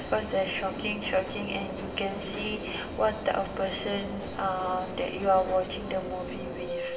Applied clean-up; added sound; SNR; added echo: none; Subway, metro, underground; 6 dB; reverberation time 1.5 s.